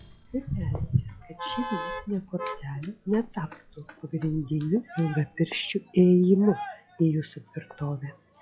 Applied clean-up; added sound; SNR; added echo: classical method log-MMSE.